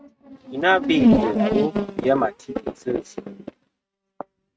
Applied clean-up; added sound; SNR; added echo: neural mask model RNNoise.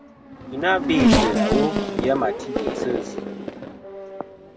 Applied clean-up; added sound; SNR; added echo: none; Race car, auto racing / Accelerating, revving, vroom; -2 dB; none.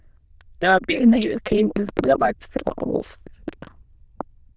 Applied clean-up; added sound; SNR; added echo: neural diffusion model UNIVERSE++.